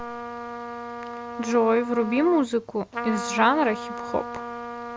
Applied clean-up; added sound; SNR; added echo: none; Trumpet; 9 dB; none.